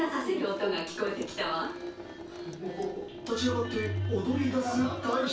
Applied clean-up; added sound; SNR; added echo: none; Drip / Sink (filling or washing) / Water tap, faucet; 12 dB; reverberation time 0.3 s.